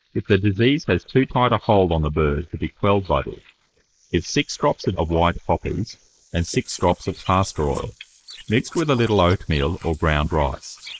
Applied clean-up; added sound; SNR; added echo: neural mask model Resemble Enhance denoiser.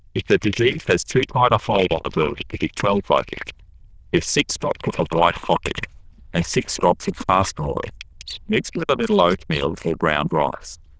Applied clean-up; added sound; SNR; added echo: neural diffusion model UNIVERSE++.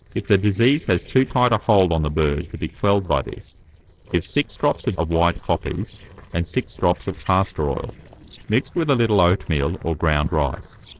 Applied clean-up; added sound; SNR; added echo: neural separator model SepFormer DNS4.